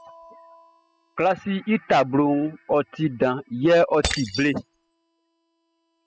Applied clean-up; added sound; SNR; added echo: classical method spectral subtraction.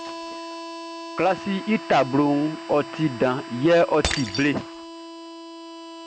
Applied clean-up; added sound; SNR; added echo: none; Shatter + Harmonica; 10 dB; none.